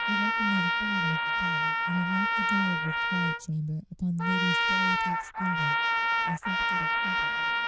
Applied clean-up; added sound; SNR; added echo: neural diffusion model UNIVERSE++.